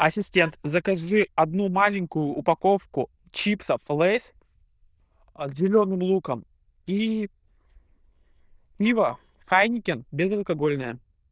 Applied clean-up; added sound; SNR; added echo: neural diffusion model UNIVERSE++.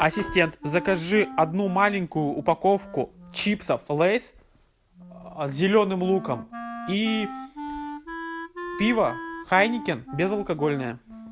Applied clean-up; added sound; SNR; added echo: none; Wind instrument, woodwind instrument; 13 dB; none.